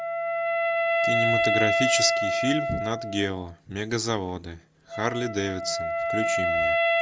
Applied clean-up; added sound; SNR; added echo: none; Wind instrument, woodwind instrument; -4 dB; none.